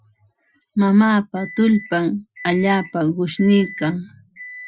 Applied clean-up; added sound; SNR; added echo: classical method Wiener filter.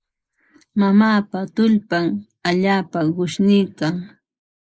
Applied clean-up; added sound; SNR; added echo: neural mask model Resemble Enhance denoiser.